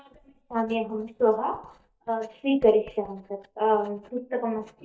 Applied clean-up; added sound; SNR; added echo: neural mask model DeepFilterNet 3.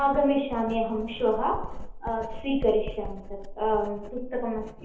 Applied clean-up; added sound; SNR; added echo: none; Writing; 9 dB; reverberation time 2.2 s.